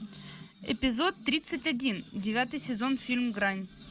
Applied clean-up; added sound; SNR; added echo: none; none; none; none.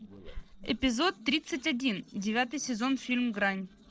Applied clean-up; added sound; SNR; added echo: neural separator model SepFormer DNS4.